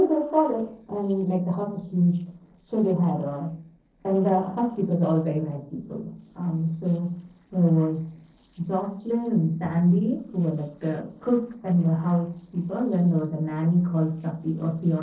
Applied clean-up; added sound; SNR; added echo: neural separator model SepFormer DNS4.